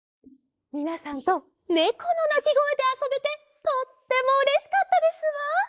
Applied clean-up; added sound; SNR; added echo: neural mask model Resemble Enhance denoiser.